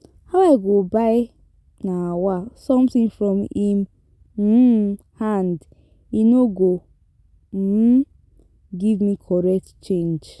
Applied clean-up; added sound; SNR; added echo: none; none; none; none.